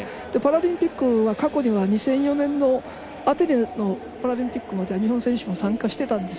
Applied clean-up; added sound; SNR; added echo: none; none; none; none.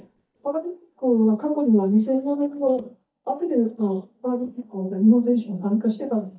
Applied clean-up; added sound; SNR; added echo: neural mask model DeepFilterNet 3.